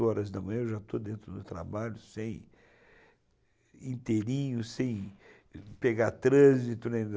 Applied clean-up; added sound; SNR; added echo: none; none; none; none.